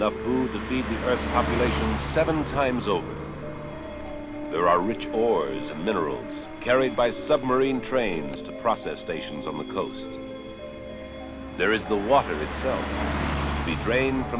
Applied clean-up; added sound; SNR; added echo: none; Car passing by; 7 dB; none.